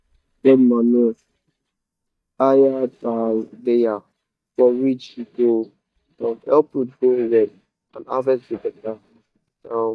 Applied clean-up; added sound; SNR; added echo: neural mask model DeepFilterNet 3.